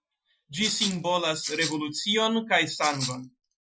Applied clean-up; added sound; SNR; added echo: classical method Wiener filter.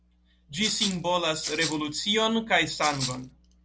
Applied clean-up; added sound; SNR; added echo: none; Rattle (instrument); 7 dB; none.